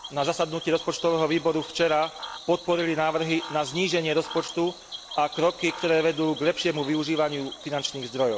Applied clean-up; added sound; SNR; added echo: none; Cricket / Frog; 14 dB; none.